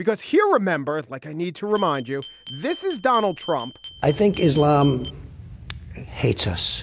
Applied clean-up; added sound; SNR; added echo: none; Glass; 14 dB; none.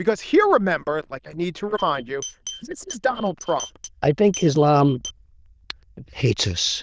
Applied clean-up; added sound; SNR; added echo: neural diffusion model UNIVERSE++.